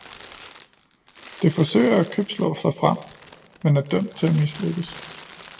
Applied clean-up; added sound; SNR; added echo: none; Crumpling, crinkling; 19 dB; reverberation time 0.7 s.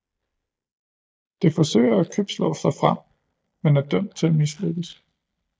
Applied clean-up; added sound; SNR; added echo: neural mask model DeepFilterNet 3.